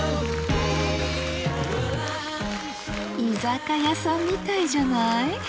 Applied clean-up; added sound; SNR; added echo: none; Applause; 14 dB; none.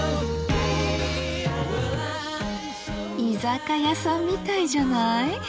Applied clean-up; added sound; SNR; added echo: none; none; none; none.